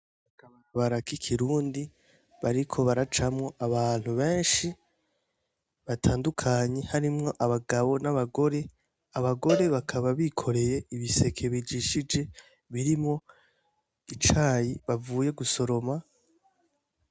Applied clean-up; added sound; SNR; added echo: none; Cowbell; 8 dB; none.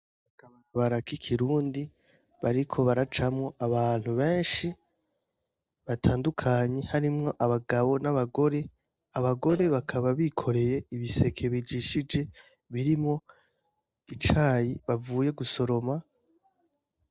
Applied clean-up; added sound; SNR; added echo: neural separator model SepFormer DNS4.